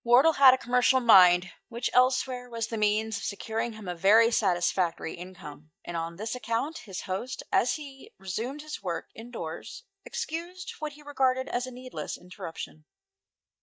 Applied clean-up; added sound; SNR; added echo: neural mask model DeepFilterNet 3.